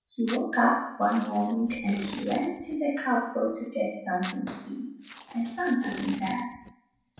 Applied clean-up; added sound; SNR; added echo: none; Packing tape, duct tape; 14 dB; reverberation time 0.7 s.